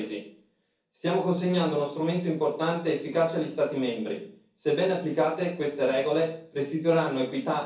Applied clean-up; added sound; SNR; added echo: none; none; none; reverberation time 0.6 s.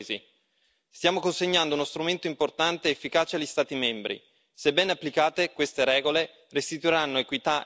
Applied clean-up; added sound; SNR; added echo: none; none; none; none.